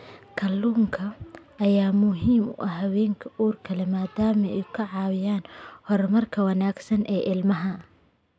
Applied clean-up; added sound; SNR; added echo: none; none; none; none.